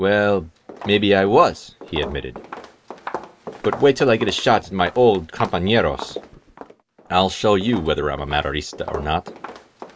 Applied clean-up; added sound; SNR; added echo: none; Walk, footsteps; 15 dB; none.